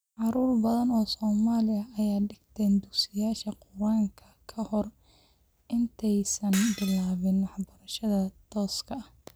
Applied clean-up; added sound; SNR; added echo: none; Shatter; 14 dB; none.